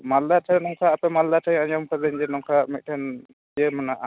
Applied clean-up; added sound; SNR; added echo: none; none; none; none.